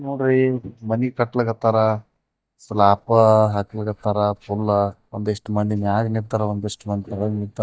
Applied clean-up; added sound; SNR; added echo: neural mask model DeepFilterNet 3.